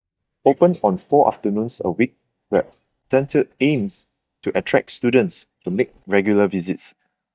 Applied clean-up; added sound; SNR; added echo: neural mask model DeepFilterNet 3.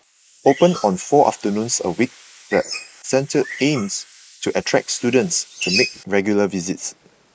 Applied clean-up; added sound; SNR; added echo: neural mask model Resemble Enhance denoiser.